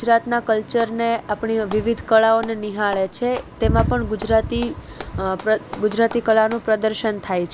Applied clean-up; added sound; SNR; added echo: none; Clapping; 20 dB; none.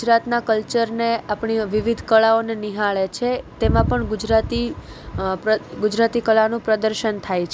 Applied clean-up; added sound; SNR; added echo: none; none; none; none.